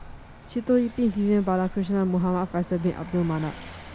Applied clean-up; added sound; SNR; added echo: none; Vehicle; 16 dB; none.